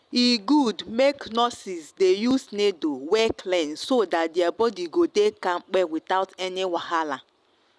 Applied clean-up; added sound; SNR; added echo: none; none; none; none.